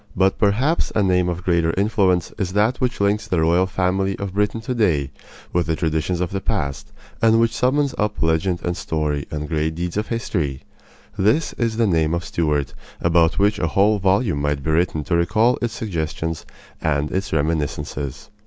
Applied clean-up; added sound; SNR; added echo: none; none; none; none.